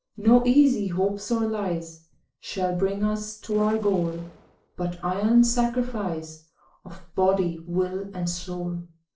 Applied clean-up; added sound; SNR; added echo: neural separator model SepFormer DNS4.